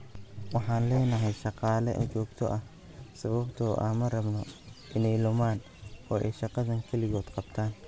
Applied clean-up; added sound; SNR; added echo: none; none; none; none.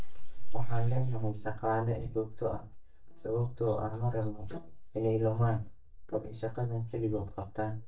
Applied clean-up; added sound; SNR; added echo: neural mask model DeepFilterNet 3.